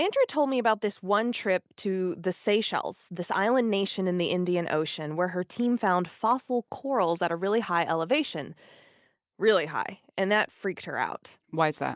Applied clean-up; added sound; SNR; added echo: none; none; none; none.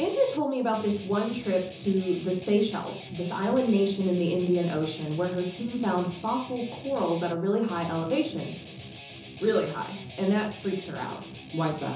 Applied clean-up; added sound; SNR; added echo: none; Guitar; 16 dB; reverberation time 0.6 s.